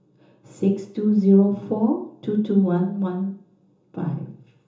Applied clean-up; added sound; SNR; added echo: none; none; none; reverberation time 0.6 s.